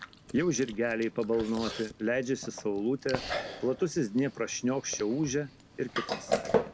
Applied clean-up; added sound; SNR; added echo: none; Chewing, mastication; 6 dB; none.